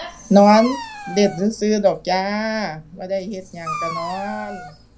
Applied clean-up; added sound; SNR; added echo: none; Dog; 13 dB; reverberation time 0.2 s.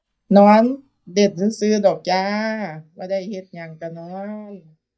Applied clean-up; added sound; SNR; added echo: neural mask model DeepFilterNet 3.